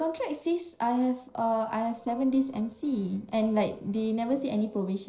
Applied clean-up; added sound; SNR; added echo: neural separator model SepFormer DNS4.